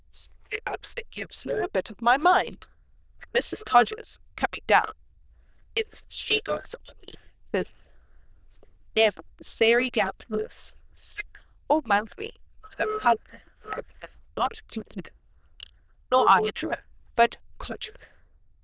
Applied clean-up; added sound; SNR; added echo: neural diffusion model UNIVERSE++.